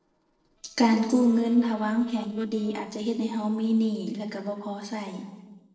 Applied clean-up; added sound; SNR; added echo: neural separator model SepFormer DNS4.